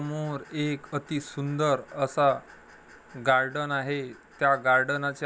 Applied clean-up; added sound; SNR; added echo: none; none; none; none.